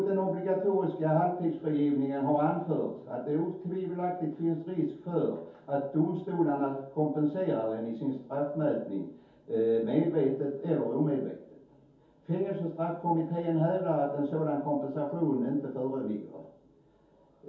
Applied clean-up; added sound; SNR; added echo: none; none; none; reverberation time 0.6 s.